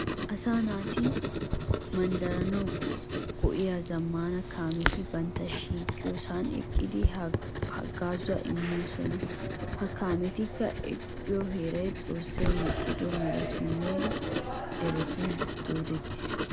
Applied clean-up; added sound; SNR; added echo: none; Writing; 0 dB; none.